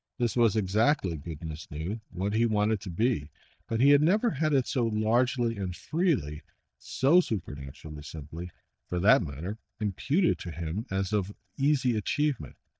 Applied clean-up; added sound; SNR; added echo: neural mask model DeepFilterNet 3.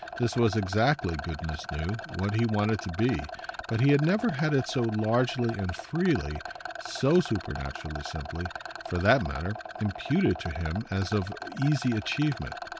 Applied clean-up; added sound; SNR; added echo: none; Rattle; 11 dB; none.